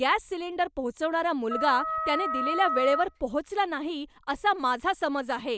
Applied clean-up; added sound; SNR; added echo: none; Wind instrument, woodwind instrument; 3 dB; none.